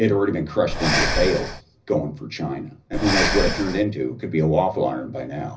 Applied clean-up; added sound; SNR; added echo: none; Breathing; 3 dB; reverberation time 0.4 s.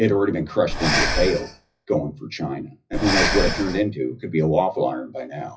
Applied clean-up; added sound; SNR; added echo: classical method WPE with log-MMSE.